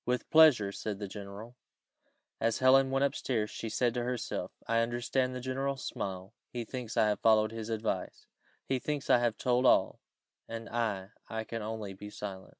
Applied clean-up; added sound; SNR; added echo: none; none; none; none.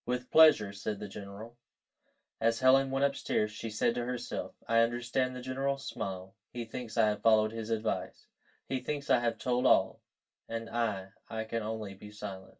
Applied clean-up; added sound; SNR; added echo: none; none; none; reverberation time 0.1 s.